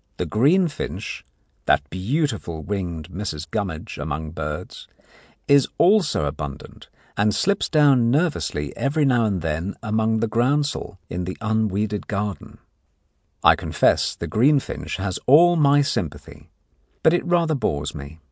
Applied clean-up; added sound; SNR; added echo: none; none; none; none.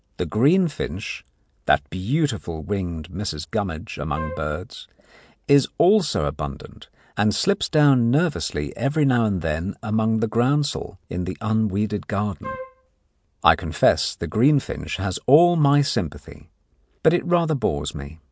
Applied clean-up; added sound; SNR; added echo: none; Wind instrument, woodwind instrument; 13 dB; none.